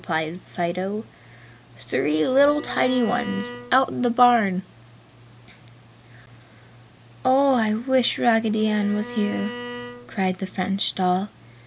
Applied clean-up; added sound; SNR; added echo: none; Bowed string instrument; 13 dB; none.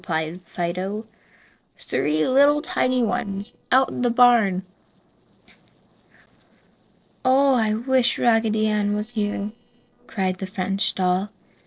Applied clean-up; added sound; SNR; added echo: neural separator model SepFormer DNS4.